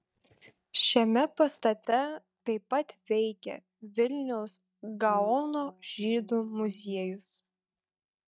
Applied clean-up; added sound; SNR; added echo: neural mask model DeepFilterNet 3.